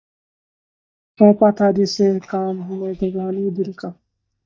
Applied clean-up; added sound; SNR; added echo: neural mask model DeepFilterNet 3.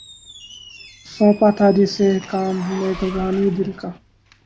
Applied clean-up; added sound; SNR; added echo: none; Squeak + Zipper (clothing); 19 dB; none.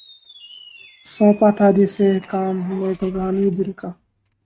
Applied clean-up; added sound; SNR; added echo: neural mask model RNNoise.